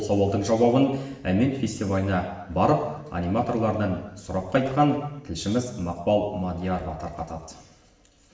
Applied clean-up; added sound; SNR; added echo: none; none; none; reverberation time 1.0 s.